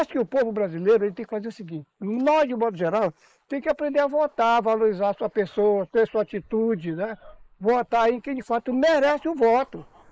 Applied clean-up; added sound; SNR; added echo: neural mask model Resemble Enhance denoiser.